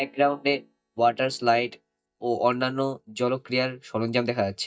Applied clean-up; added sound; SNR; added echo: neural mask model DeepFilterNet 3.